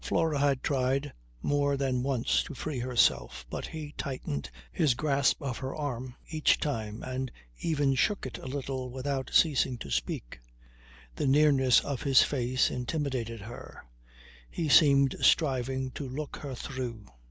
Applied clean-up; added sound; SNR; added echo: none; none; none; none.